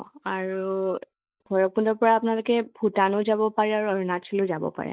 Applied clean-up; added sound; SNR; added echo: neural mask model DeepFilterNet 3.